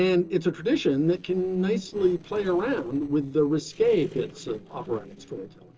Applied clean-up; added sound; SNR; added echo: neural separator model SepFormer DNS4.